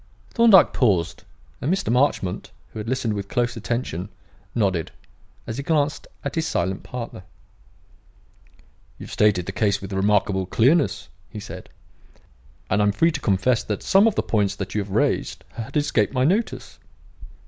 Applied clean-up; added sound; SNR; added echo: none; none; none; none.